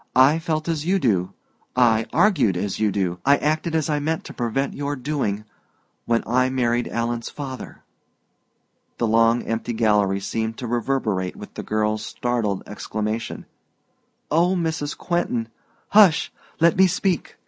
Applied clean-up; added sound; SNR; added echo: none; none; none; none.